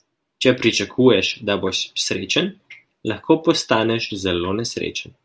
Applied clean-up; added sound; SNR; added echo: none; none; none; none.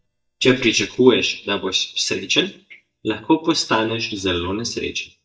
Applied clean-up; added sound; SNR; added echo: neural mask model DeepFilterNet 3.